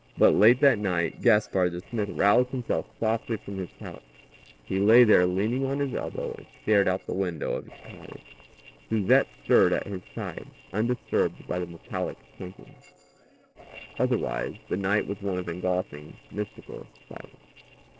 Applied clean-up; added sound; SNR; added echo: neural separator model SepFormer DNS4.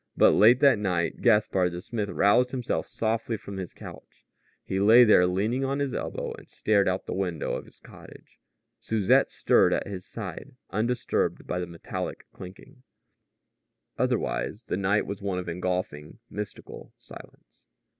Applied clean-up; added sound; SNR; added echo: none; none; none; none.